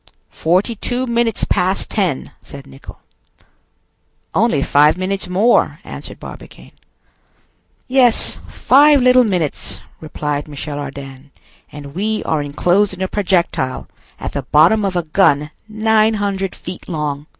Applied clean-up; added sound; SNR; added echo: none; none; none; none.